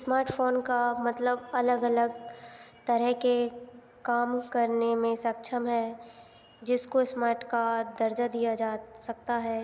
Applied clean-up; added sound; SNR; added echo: none; none; none; none.